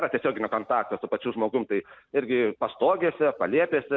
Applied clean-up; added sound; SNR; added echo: none; none; none; none.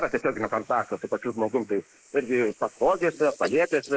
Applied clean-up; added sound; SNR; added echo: neural mask model Resemble Enhance denoiser.